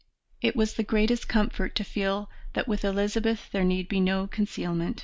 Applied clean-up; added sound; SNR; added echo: none; none; none; none.